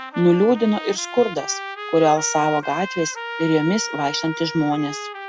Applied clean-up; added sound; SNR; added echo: none; Trumpet; 11 dB; none.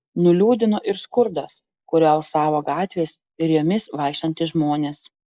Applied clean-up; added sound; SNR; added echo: neural mask model Resemble Enhance denoiser.